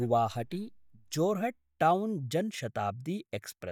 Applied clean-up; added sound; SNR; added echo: neural mask model DeepFilterNet 3.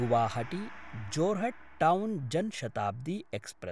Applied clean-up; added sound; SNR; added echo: none; Gong; 16 dB; none.